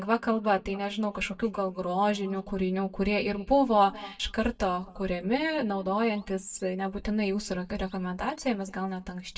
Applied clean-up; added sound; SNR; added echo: neural mask model DeepFilterNet 3.